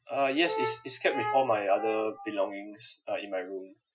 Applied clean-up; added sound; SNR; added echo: classical method Wiener filter.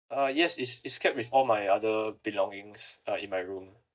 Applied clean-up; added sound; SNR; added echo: neural mask model DeepFilterNet 3.